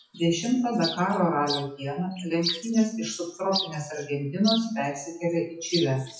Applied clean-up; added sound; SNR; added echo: classical method WPE with log-MMSE.